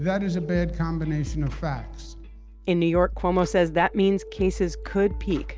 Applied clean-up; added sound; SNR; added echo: none; none; none; none.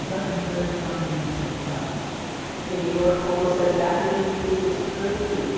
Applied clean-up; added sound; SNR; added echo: none; Water; 6 dB; reverberation time 2.2 s.